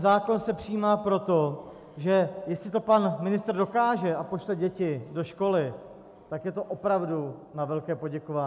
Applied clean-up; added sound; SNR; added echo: none; none; none; none.